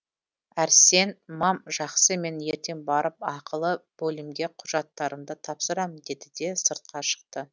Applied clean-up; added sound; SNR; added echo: none; none; none; none.